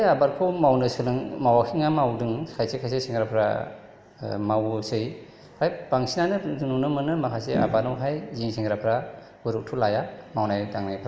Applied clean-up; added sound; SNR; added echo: none; none; none; none.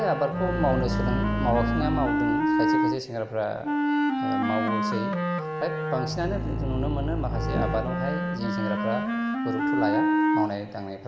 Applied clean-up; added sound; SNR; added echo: none; Bowed string instrument + Wind instrument, woodwind instrument; -4 dB; none.